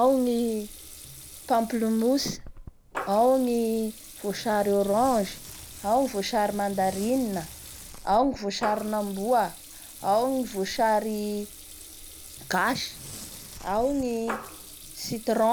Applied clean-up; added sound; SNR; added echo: none; Tearing + Water tap, faucet / Liquid; 15 dB; none.